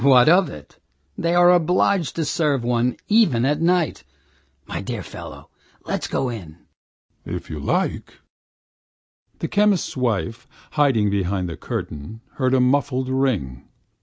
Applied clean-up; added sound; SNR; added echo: none; none; none; none.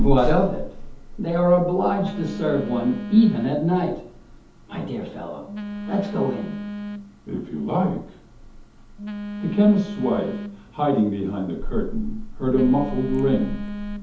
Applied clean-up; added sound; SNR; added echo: none; Telephone; 6 dB; reverberation time 0.6 s.